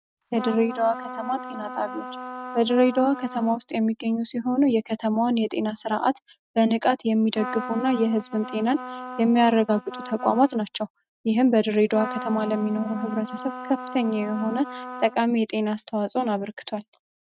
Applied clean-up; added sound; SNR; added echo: neural mask model RNNoise.